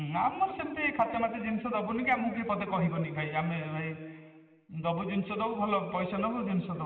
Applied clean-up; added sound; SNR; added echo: none; none; none; reverberation time 2.0 s.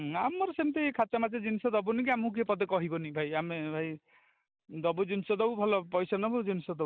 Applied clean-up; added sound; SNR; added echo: none; none; none; none.